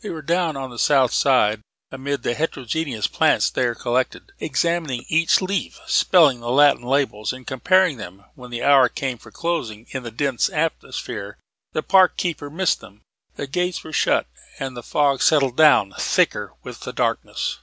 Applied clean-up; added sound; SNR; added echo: none; none; none; none.